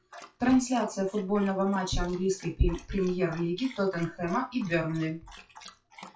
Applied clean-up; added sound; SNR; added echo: classical method WPE with log-MMSE.